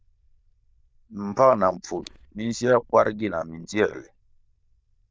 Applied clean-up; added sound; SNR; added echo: neural diffusion model UNIVERSE++.